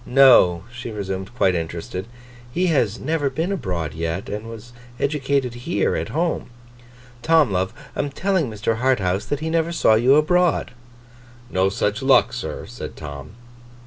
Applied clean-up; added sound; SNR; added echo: none; none; none; none.